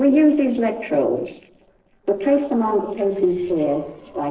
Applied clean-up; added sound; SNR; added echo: neural separator model SepFormer DNS4.